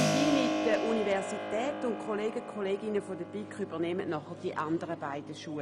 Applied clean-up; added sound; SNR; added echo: none; Keyboard (musical); 2 dB; none.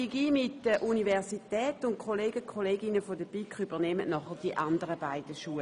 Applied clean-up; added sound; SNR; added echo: none; none; none; none.